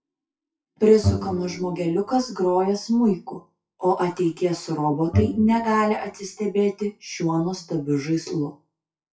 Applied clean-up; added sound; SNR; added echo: classical method WPE with log-MMSE.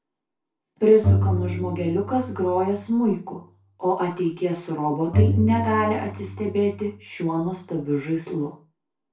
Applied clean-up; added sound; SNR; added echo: none; Bowed string instrument; 2 dB; reverberation time 0.3 s.